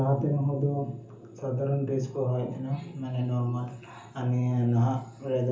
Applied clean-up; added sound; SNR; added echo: none; none; none; reverberation time 0.8 s.